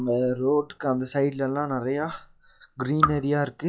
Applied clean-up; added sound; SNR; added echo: classical method log-MMSE.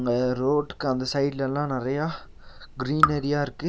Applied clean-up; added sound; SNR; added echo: none; Raindrop / Drip; 7 dB; none.